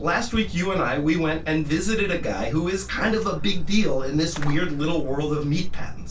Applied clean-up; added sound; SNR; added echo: none; Fireworks; 16 dB; reverberation time 0.2 s.